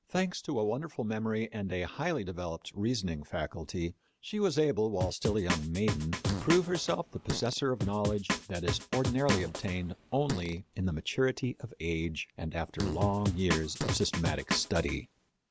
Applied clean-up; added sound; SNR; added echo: none; Fart + Drum; 3 dB; none.